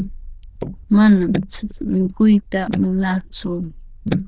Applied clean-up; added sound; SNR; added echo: neural diffusion model UNIVERSE++.